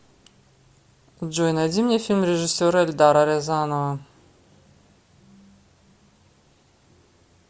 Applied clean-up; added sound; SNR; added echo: none; none; none; none.